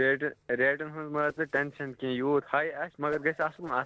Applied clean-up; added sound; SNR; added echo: neural separator model SepFormer DNS4.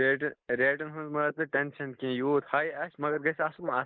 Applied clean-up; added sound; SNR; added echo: neural mask model Resemble Enhance denoiser.